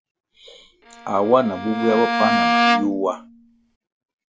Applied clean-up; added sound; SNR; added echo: none; Bowed string instrument; 0 dB; none.